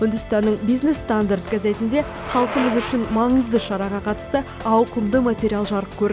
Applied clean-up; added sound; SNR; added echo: none; Bicycle; 15 dB; none.